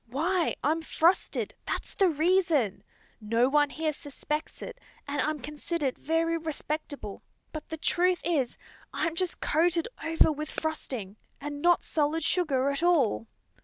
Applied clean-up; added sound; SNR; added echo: none; none; none; none.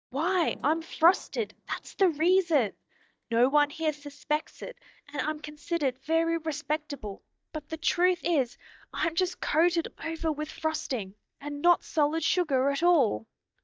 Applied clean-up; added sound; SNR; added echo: neural mask model DeepFilterNet 3.